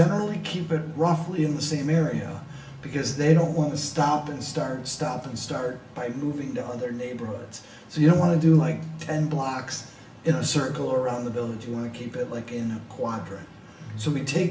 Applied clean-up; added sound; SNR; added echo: none; none; none; reverberation time 0.7 s.